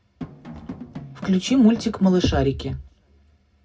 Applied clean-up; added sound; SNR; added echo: none; Drum; 15 dB; reverberation time 0.2 s.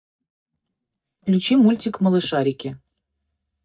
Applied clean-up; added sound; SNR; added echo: neural mask model DeepFilterNet 3.